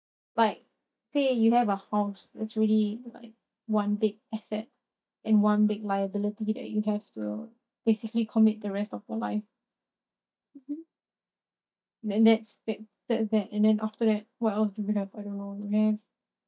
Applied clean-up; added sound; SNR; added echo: neural mask model DeepFilterNet 3.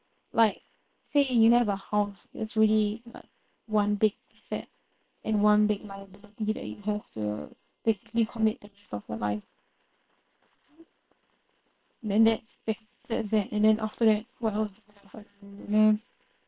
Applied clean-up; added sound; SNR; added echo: neural separator model SepFormer WHAM!.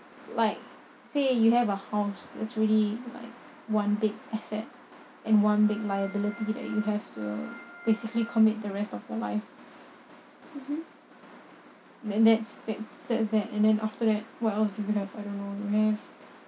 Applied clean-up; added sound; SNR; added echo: none; Organ; 18 dB; none.